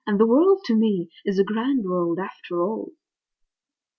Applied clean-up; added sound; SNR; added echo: none; none; none; none.